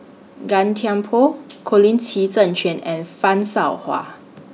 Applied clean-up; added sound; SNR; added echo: none; none; none; none.